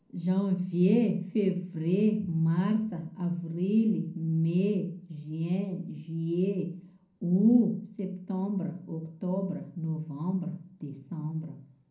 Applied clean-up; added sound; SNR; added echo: none; none; none; reverberation time 0.5 s.